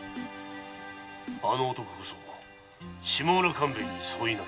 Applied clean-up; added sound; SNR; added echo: none; Snare drum; 13 dB; reverberation time 0.2 s.